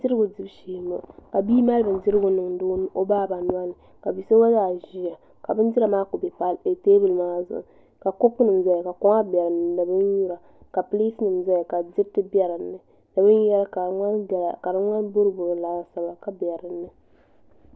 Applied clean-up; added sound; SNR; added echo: none; none; none; none.